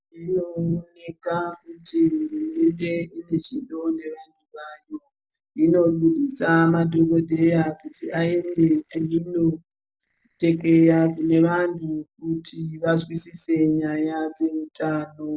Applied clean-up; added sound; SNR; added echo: neural separator model SepFormer DNS4.